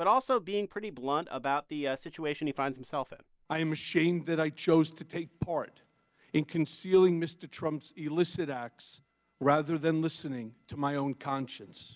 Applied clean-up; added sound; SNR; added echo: none; none; none; none.